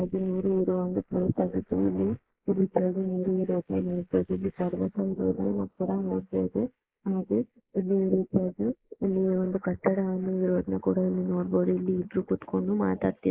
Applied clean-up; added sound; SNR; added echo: neural mask model Resemble Enhance denoiser.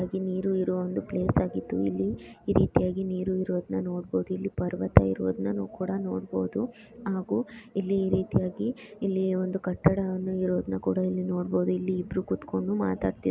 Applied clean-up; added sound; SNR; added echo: none; none; none; none.